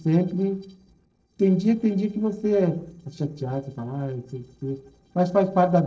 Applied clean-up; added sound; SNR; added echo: neural separator model SepFormer DNS4.